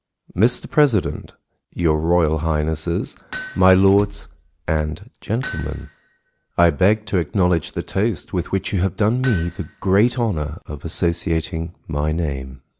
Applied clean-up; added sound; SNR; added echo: none; Door / Car + Hammer; 17 dB; none.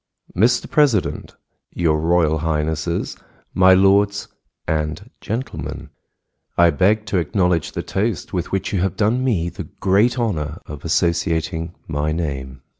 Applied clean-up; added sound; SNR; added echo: none; none; none; none.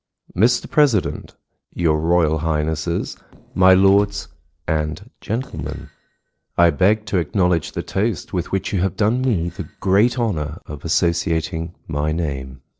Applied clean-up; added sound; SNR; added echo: neural separator model SepFormer DNS4.